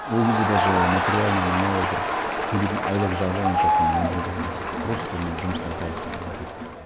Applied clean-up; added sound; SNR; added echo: none; Crowd; -2 dB; none.